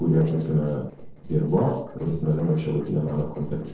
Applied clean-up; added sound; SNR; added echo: neural separator model SepFormer DNS4.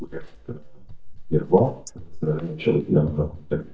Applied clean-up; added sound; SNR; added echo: neural mask model DeepFilterNet 3.